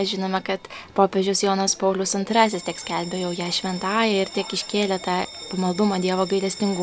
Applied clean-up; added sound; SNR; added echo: none; Bell; 16 dB; none.